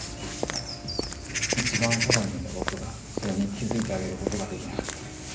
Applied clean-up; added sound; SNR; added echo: none; Walk, footsteps / Bird vocalization, bird call, bird song; 0 dB; reverberation time 0.5 s.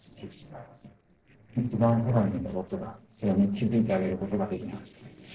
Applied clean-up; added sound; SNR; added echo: neural separator model SepFormer DNS4.